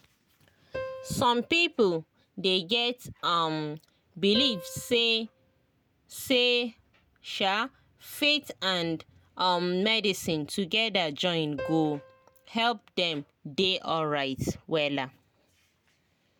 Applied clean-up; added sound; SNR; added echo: none; Piano; 16 dB; none.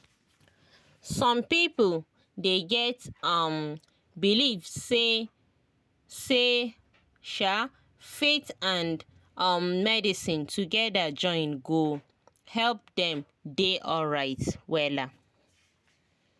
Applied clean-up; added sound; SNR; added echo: none; none; none; none.